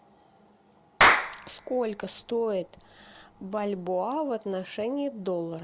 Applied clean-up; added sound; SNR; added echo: none; Clapping; -4 dB; none.